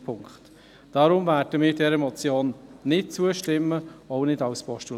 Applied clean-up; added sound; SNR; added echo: none; none; none; none.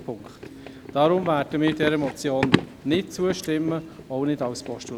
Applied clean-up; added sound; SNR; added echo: none; Run; 6 dB; none.